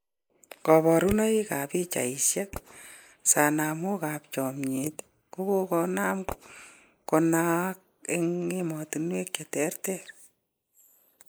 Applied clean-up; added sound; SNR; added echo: neural mask model Resemble Enhance denoiser.